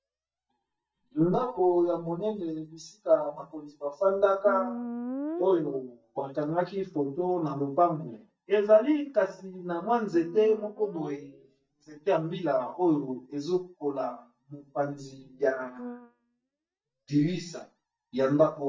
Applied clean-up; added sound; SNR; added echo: neural mask model DeepFilterNet 3.